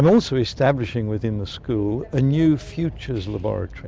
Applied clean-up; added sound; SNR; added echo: none; none; none; none.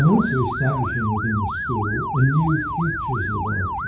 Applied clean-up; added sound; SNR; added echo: none; Motor vehicle (road) / Siren; 5 dB; reverberation time 0.6 s.